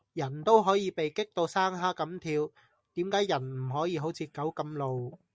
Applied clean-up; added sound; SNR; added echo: none; none; none; none.